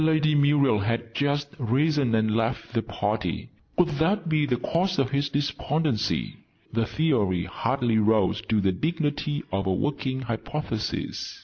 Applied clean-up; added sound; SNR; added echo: none; none; none; none.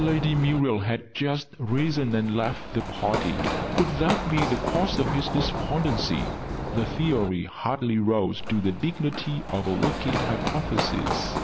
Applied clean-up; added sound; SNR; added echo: none; Run; 4 dB; none.